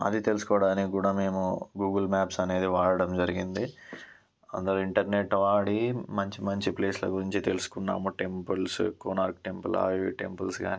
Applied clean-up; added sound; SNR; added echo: none; none; none; none.